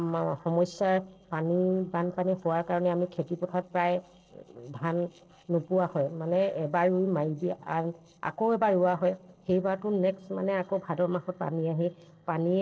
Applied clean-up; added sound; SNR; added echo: neural separator model SepFormer DNS4.